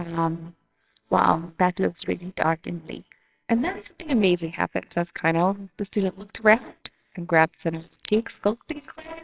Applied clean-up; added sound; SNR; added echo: neural separator model SepFormer WHAMR!.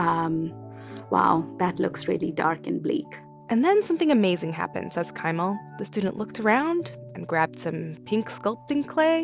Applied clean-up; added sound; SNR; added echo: none; none; none; none.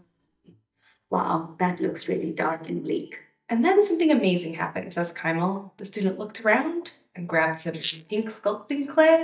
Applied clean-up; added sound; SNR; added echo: neural mask model DeepFilterNet 3.